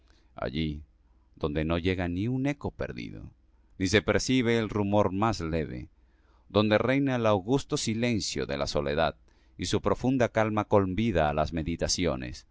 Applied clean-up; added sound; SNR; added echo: none; none; none; none.